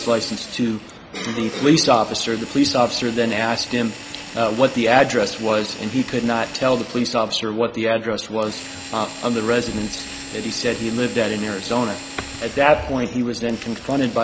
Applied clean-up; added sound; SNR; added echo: none; Drill; 15 dB; none.